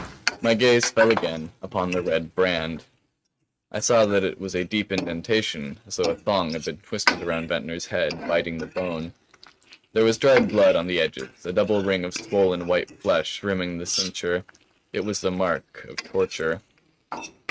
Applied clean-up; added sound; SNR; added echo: neural mask model RNNoise.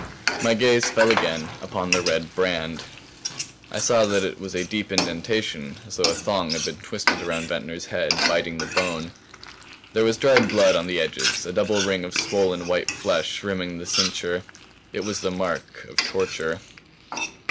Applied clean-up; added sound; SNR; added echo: none; Frying (food); 5 dB; none.